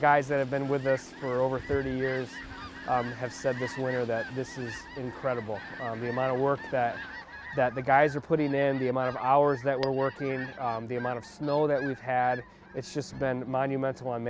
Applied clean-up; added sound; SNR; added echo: none; Tap / Glass + Fowl; 15 dB; none.